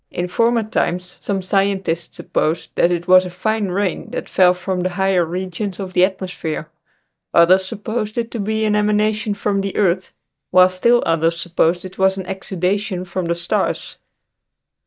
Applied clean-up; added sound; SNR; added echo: neural mask model DeepFilterNet 3.